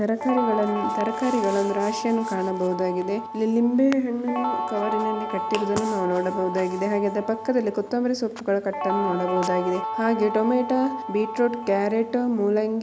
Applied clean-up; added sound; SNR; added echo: none; Guitar; 7 dB; none.